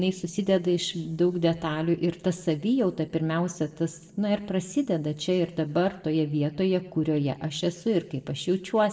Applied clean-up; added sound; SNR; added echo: neural separator model SepFormer DNS4.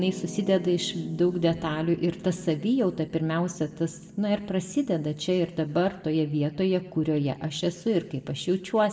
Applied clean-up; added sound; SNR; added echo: none; Piano; 18 dB; reverberation time 1.1 s.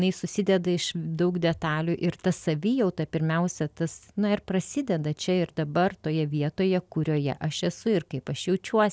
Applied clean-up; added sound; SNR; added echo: none; none; none; none.